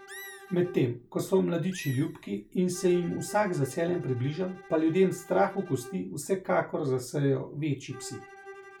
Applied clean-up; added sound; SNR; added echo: none; Bowed string instrument + Animal; 19 dB; none.